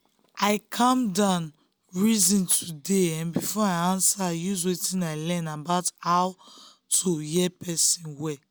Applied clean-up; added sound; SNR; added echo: none; none; none; none.